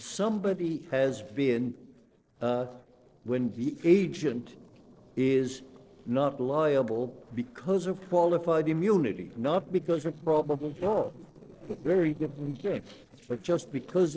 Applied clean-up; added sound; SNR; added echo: neural separator model SepFormer DNS4.